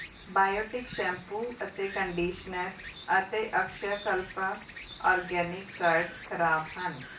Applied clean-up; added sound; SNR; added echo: none; Insect; 16 dB; reverberation time 0.3 s.